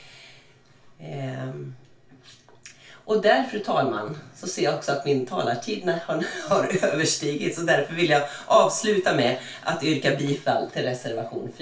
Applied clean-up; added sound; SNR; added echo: none; none; none; reverberation time 0.3 s.